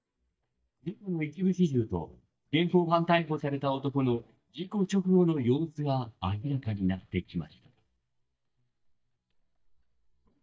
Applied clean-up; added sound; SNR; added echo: neural mask model DeepFilterNet 3.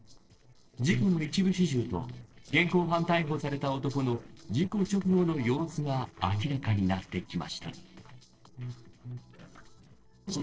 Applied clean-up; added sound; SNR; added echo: neural separator model SepFormer DNS4.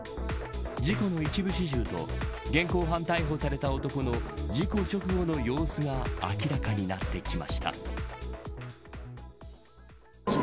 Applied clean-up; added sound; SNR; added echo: none; none; none; none.